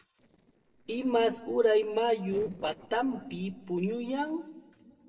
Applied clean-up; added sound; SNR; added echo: neural separator model SepFormer DNS4.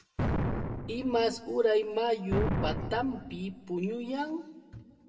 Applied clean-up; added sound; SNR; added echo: none; Explosion; 2 dB; reverberation time 1.3 s.